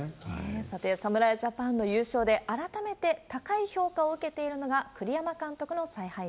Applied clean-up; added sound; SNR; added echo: none; none; none; none.